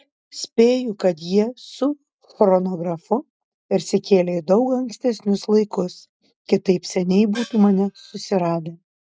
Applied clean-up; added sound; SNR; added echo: neural mask model RNNoise.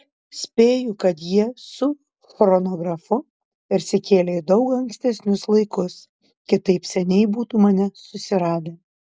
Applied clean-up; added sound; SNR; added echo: none; none; none; none.